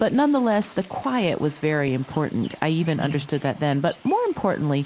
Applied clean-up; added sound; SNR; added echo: neural mask model Resemble Enhance denoiser.